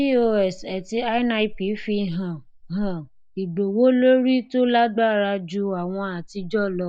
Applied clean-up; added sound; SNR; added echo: neural mask model DeepFilterNet 3.